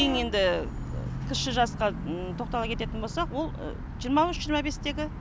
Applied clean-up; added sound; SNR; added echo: none; Bus / Vehicle horn, car horn, honking; 9 dB; none.